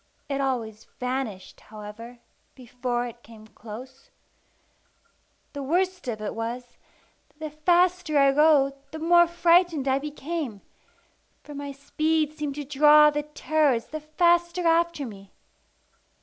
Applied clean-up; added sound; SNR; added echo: none; none; none; none.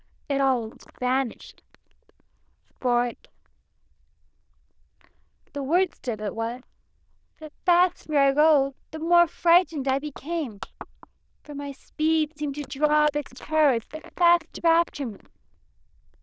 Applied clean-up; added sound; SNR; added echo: neural diffusion model UNIVERSE++.